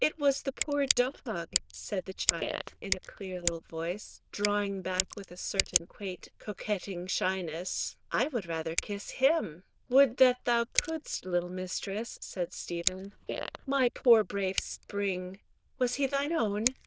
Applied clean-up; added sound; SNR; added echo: neural diffusion model UNIVERSE++.